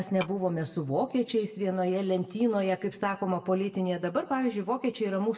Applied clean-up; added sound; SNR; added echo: none; Tap / Glass; 12 dB; reverberation time 0.5 s.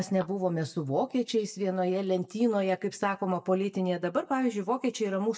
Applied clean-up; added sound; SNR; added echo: neural mask model DeepFilterNet 3.